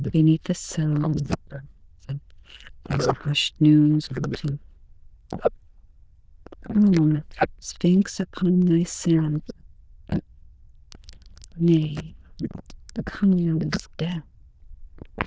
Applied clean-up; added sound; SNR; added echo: neural diffusion model UNIVERSE++.